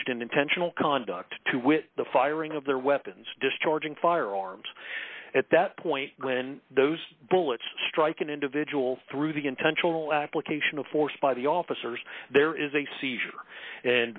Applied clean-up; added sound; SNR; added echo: none; none; none; none.